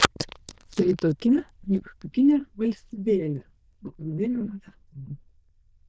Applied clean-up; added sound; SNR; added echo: neural diffusion model UNIVERSE++.